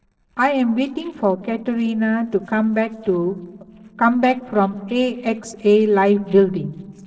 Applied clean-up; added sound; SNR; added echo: neural separator model SepFormer DNS4.